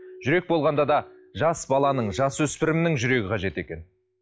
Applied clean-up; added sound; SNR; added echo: classical method log-MMSE.